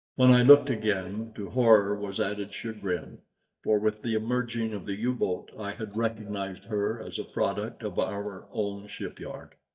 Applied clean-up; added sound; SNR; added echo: neural mask model DeepFilterNet 3.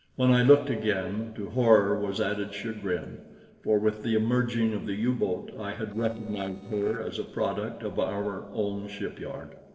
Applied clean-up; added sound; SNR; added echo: neural separator model SepFormer DNS4.